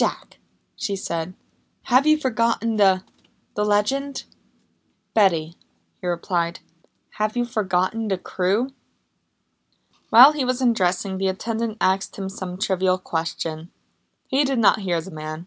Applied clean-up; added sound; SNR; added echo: none; none; none; none.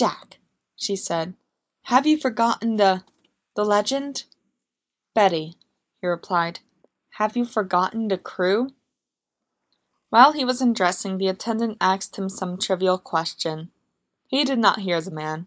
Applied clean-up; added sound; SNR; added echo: neural mask model Resemble Enhance denoiser.